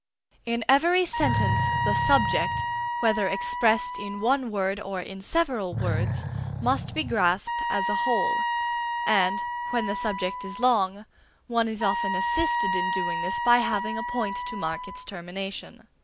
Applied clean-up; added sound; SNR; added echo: none; Animal + Wind instrument, woodwind instrument; 1 dB; none.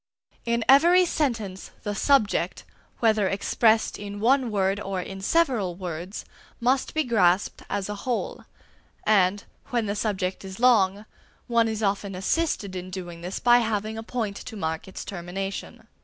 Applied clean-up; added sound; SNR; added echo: none; none; none; none.